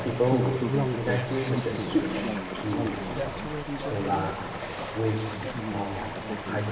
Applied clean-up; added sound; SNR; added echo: none; Chatter / Stream; 1 dB; reverberation time 1.9 s.